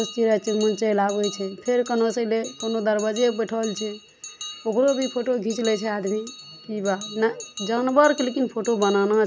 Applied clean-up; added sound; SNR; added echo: none; Bell; 16 dB; none.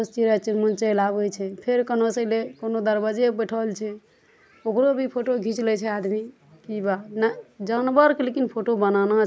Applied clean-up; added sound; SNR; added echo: none; none; none; none.